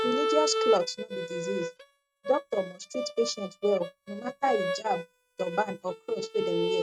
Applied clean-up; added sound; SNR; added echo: neural mask model RNNoise.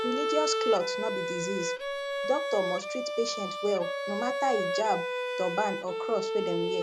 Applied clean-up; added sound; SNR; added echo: none; Bowed string instrument; 0 dB; none.